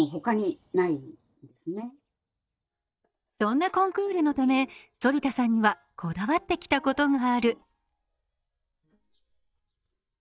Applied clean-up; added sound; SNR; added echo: neural mask model DeepFilterNet 3.